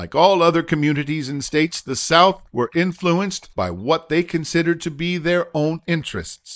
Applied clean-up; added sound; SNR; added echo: neural mask model Resemble Enhance denoiser.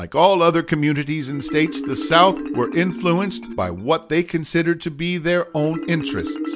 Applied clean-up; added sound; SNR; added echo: none; Marimba, xylophone; 11 dB; none.